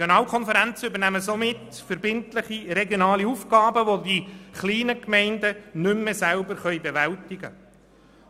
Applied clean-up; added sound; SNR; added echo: none; none; none; none.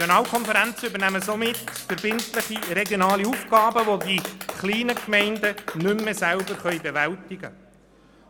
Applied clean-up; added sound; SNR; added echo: none; Clapping; 11 dB; none.